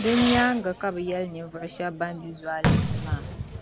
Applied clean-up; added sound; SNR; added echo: none; Fireworks; 2 dB; none.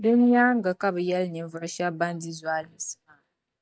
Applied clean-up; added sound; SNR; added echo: neural mask model DeepFilterNet 3.